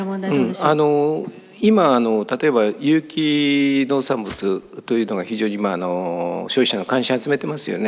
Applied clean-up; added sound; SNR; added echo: none; Walk, footsteps; 20 dB; none.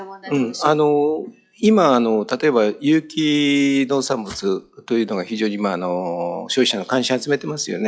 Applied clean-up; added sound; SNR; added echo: classical method log-MMSE.